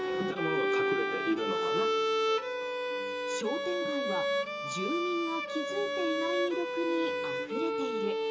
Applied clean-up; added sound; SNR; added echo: none; Bowed string instrument; -4 dB; reverberation time 0.2 s.